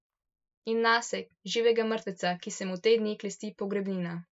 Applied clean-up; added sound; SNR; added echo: neural mask model Resemble Enhance denoiser.